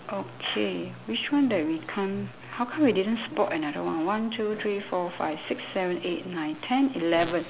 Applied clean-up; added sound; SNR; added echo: none; none; none; none.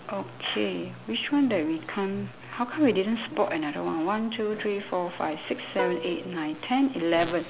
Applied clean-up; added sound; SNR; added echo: none; Plucked string instrument; 9 dB; none.